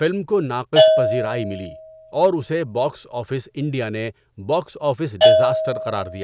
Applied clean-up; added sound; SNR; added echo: none; Bell / Percussion; -2 dB; none.